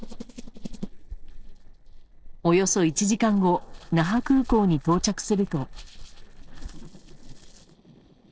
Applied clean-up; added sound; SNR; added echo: neural separator model SepFormer DNS4.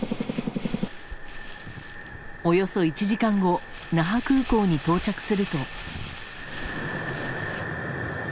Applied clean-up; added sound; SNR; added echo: none; Crumpling, crinkling; 11 dB; none.